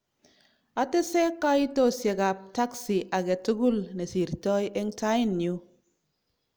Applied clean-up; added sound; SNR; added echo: none; none; none; none.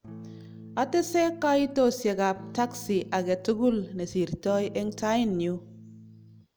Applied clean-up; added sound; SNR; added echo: none; Electric guitar / Strum; 18 dB; none.